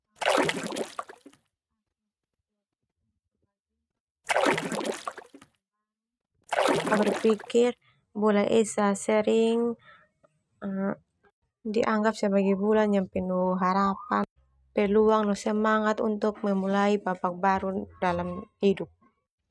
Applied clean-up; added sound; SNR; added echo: neural mask model RNNoise.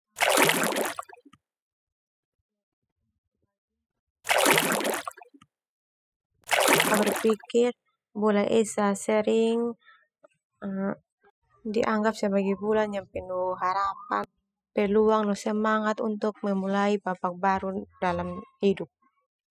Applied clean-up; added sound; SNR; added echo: classical method spectral subtraction.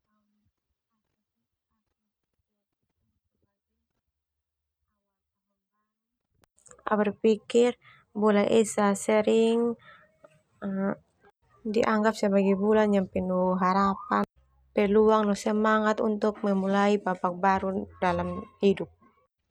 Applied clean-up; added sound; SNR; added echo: none; none; none; none.